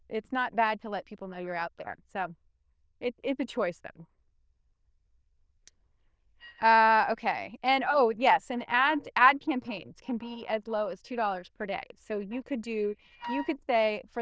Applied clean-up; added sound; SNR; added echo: neural diffusion model UNIVERSE++.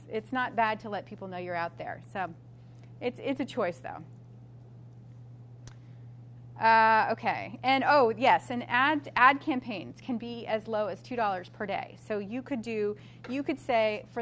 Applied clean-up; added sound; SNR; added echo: none; none; none; none.